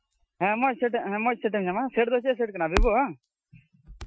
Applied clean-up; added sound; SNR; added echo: classical method Wiener filter.